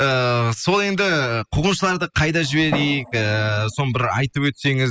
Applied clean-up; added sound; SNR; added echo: classical method spectral subtraction.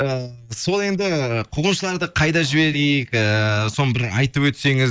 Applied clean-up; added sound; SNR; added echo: neural mask model DeepFilterNet 3.